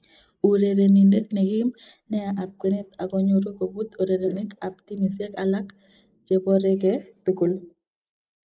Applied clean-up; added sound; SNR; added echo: neural mask model Resemble Enhance denoiser.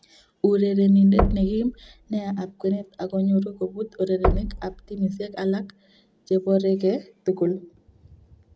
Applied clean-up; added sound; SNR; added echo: none; Knock; 7 dB; none.